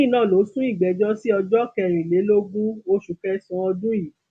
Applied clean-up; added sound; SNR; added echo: none; none; none; none.